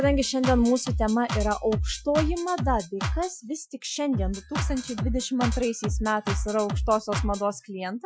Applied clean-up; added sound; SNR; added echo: classical method Wiener filter.